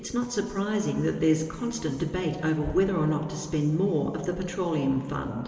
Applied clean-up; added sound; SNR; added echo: none; Knock / Wood; 18 dB; reverberation time 2.5 s.